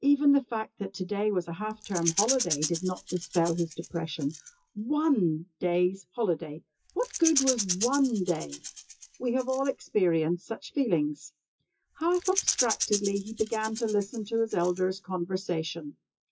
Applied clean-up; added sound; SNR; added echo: classical method WPE with log-MMSE.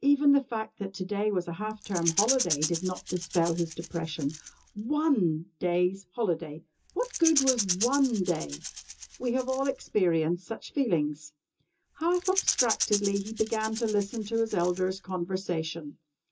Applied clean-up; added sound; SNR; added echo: none; Rattle / Rattle (instrument); 7 dB; reverberation time 0.2 s.